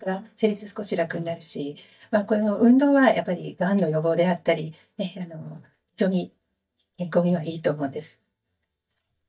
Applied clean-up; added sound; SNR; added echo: neural mask model DeepFilterNet 3.